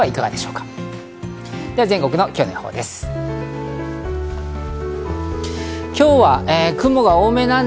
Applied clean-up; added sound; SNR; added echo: none; none; none; none.